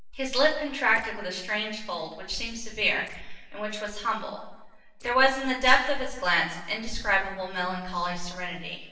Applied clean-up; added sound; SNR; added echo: neural separator model SepFormer DNS4.